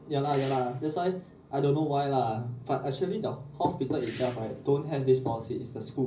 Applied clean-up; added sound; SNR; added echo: none; Whoosh, swoosh, swish; 20 dB; reverberation time 0.5 s.